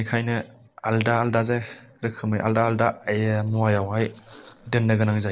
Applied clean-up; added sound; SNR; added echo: neural separator model SepFormer DNS4.